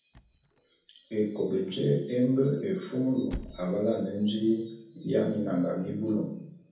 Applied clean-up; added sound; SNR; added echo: none; Squeak / Slam / Wood; 18 dB; reverberation time 0.7 s.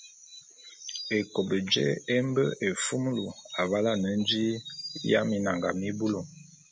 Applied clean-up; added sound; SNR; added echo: none; none; none; none.